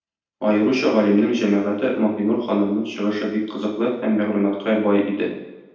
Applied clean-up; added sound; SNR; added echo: none; none; none; reverberation time 0.9 s.